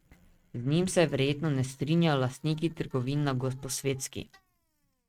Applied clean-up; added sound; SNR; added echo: neural mask model RNNoise.